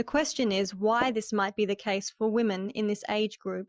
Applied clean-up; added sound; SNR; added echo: classical method Wiener filter.